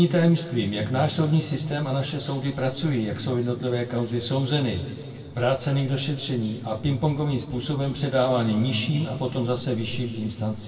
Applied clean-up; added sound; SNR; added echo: none; Cricket; 18 dB; reverberation time 1.9 s.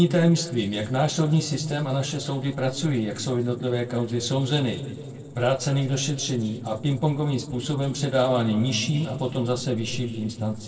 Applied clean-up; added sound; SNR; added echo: neural separator model SepFormer DNS4.